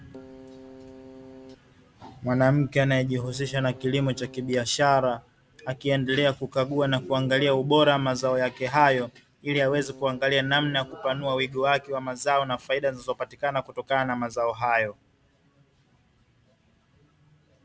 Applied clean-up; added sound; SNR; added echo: none; Keyboard (musical); 19 dB; none.